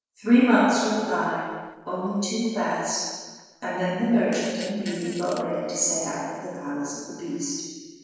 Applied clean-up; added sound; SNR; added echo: neural separator model SepFormer DNS4.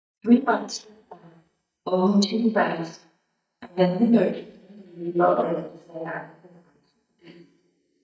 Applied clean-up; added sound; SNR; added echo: neural mask model DeepFilterNet 3.